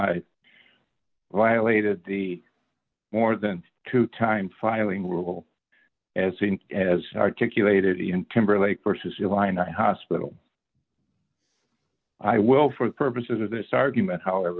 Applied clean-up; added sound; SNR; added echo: none; none; none; none.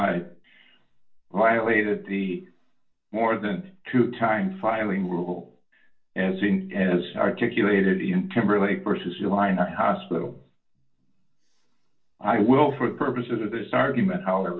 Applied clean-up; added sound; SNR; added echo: none; none; none; reverberation time 0.3 s.